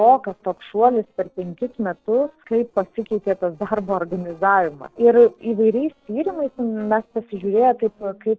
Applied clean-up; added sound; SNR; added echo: neural separator model SepFormer DNS4.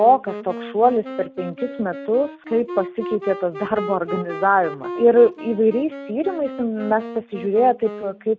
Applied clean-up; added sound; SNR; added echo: none; Wind instrument, woodwind instrument; 12 dB; none.